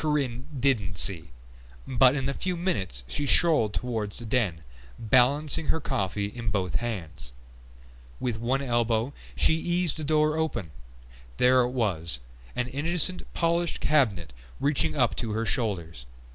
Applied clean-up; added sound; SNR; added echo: none; none; none; none.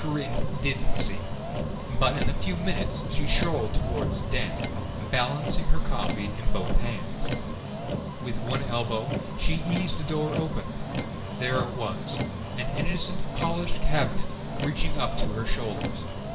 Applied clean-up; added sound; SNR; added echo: none; Motor vehicle (road); 6 dB; reverberation time 2.0 s.